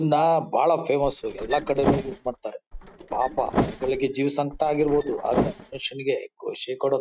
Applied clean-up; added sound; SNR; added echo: neural mask model RNNoise.